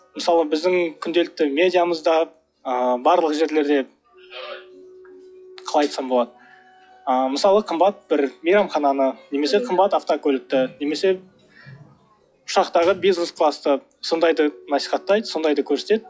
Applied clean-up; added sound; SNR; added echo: classical method log-MMSE.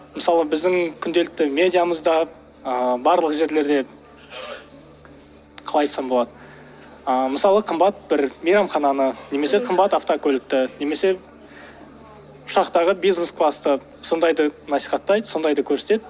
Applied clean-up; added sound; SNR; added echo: none; none; none; none.